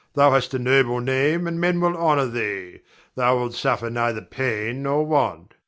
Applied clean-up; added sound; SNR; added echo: none; none; none; none.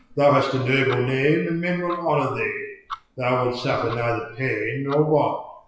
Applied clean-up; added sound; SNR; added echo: classical method WPE with log-MMSE.